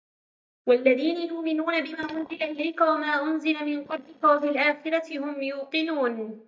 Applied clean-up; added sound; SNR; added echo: neural mask model DeepFilterNet 3.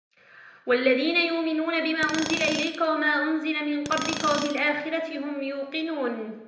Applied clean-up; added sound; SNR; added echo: none; Tools; 9 dB; reverberation time 0.8 s.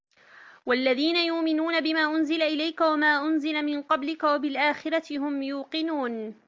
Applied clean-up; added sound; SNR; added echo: none; none; none; none.